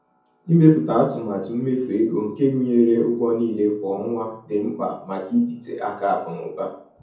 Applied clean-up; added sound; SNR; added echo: none; none; none; reverberation time 0.6 s.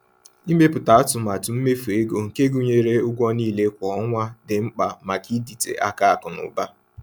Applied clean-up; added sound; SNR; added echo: none; none; none; none.